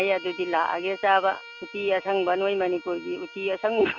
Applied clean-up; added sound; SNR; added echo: none; Bowed string instrument; 18 dB; none.